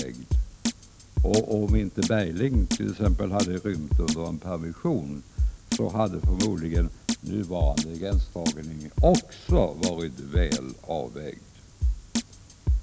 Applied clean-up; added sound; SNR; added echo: none; Drum kit; -1 dB; none.